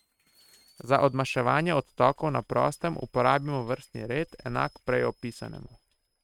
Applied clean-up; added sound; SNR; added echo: neural mask model RNNoise.